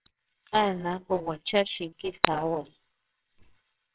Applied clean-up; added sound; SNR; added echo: neural separator model SepFormer WHAMR!.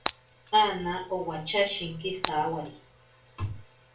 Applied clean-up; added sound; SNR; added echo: none; Shatter; 12 dB; reverberation time 0.3 s.